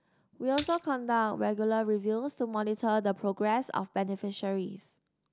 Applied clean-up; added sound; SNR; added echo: none; Splash, splatter; 9 dB; none.